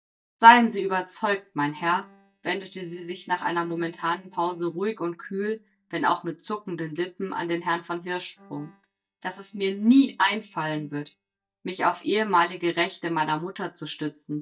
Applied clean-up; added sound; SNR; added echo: neural mask model DeepFilterNet 3.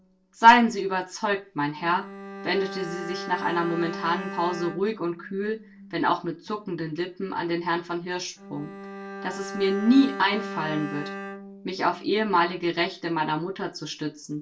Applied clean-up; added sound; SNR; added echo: none; Bowed string instrument; 13 dB; reverberation time 0.2 s.